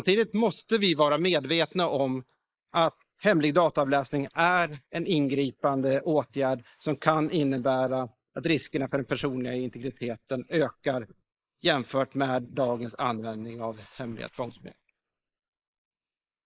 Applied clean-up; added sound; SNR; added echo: neural mask model Resemble Enhance denoiser.